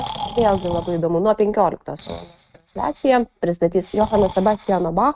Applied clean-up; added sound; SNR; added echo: neural mask model RNNoise.